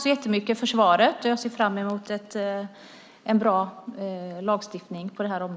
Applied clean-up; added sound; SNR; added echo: none; none; none; none.